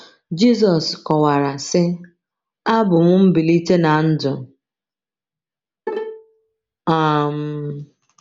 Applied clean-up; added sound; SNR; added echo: none; Bowed string instrument; 11 dB; none.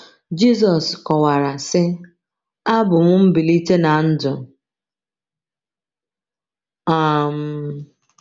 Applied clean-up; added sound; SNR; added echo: none; none; none; none.